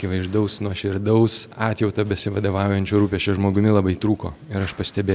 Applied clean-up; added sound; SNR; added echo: none; none; none; none.